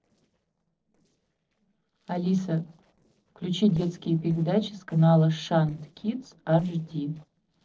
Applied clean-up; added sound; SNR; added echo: neural separator model SepFormer DNS4.